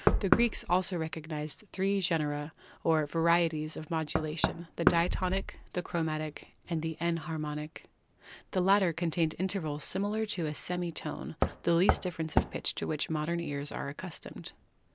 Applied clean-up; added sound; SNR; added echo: none; Knock; 5 dB; none.